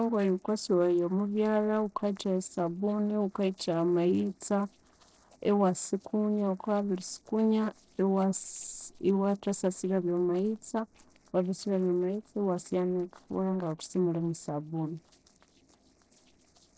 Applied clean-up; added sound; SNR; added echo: neural separator model SepFormer DNS4.